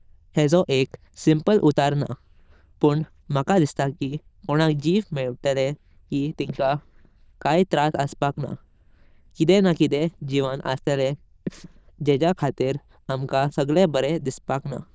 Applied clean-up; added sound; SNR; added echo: neural diffusion model UNIVERSE++.